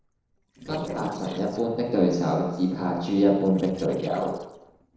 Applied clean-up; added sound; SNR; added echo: neural separator model SepFormer DNS4.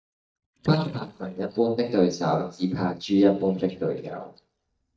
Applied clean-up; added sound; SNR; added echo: neural mask model DeepFilterNet 3.